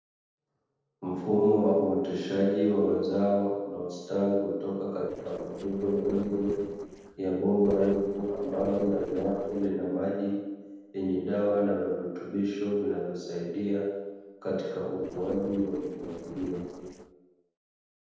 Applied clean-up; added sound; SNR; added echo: neural separator model SepFormer DNS4.